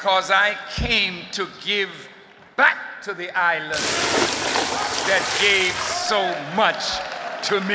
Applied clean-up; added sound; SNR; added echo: none; Splash, splatter; 1 dB; none.